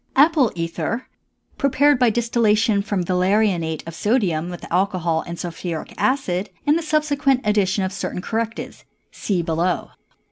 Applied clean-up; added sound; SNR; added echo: none; none; none; none.